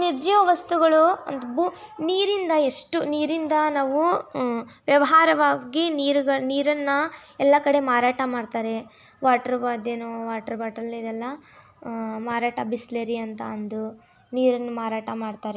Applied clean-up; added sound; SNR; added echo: none; none; none; none.